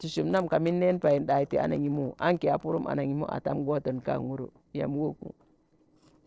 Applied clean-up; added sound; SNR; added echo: neural separator model SepFormer DNS4.